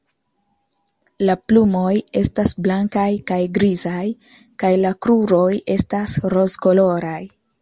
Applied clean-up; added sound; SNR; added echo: none; none; none; none.